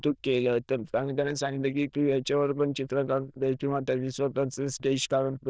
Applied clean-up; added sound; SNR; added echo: neural diffusion model UNIVERSE++.